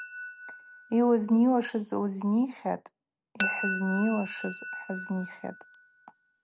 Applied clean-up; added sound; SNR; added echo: none; Chink, clink; 3 dB; none.